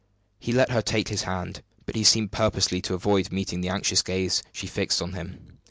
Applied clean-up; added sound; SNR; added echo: none; none; none; none.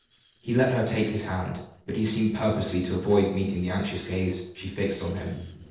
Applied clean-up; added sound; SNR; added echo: neural separator model SepFormer DNS4.